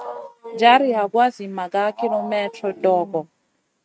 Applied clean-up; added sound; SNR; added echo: neural mask model RNNoise.